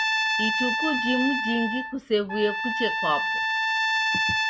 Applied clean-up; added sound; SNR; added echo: none; Trumpet; -3 dB; none.